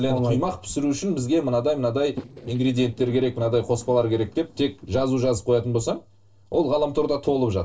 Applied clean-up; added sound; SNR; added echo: neural separator model SepFormer DNS4.